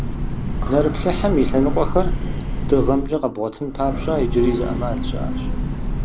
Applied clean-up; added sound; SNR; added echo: none; Train / Breathing; 1 dB; none.